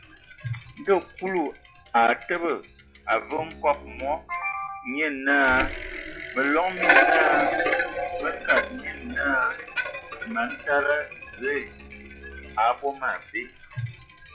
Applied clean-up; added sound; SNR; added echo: classical method log-MMSE.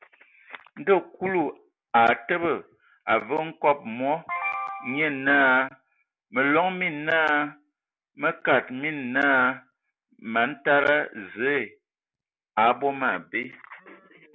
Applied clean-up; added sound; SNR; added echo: none; none; none; none.